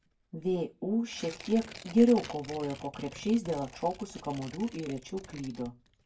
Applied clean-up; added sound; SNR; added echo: none; Tearing; 18 dB; reverberation time 0.2 s.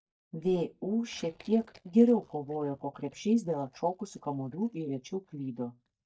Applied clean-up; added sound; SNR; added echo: neural mask model DeepFilterNet 3.